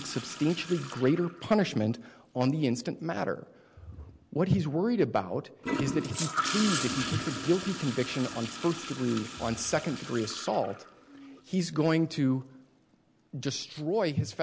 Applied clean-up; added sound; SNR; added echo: none; Cutlery, silverware + Toilet flush / Gurgling; 9 dB; none.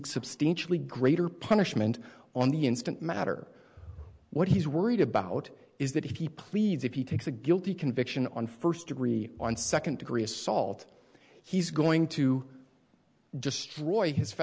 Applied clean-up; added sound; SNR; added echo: none; none; none; none.